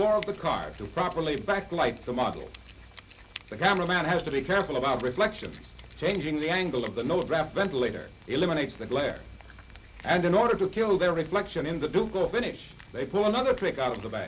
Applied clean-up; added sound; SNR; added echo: none; Wind instrument, woodwind instrument; 19 dB; none.